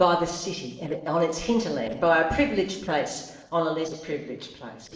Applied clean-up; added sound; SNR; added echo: neural separator model SepFormer DNS4.